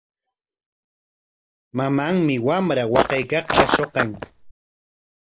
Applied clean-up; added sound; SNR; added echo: none; Walk, footsteps; -2 dB; none.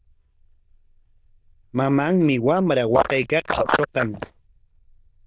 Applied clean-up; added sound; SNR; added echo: neural diffusion model UNIVERSE++.